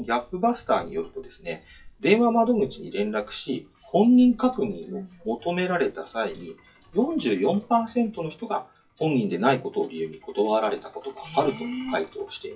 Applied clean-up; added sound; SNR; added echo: classical method WPE with log-MMSE.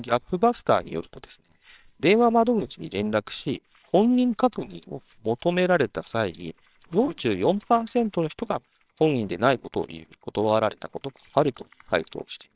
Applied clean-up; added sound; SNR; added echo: neural separator model SepFormer WHAMR!.